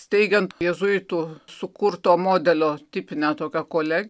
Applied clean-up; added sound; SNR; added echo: none; none; none; none.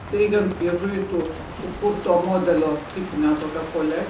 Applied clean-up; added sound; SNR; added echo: none; Crow; 13 dB; reverberation time 1.0 s.